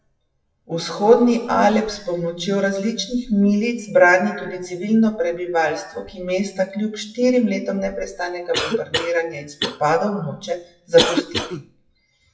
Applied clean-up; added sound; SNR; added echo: classical method WPE with log-MMSE.